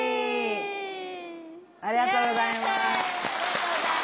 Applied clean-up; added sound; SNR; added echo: none; none; none; none.